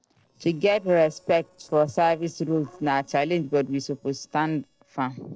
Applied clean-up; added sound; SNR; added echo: neural separator model SepFormer DNS4.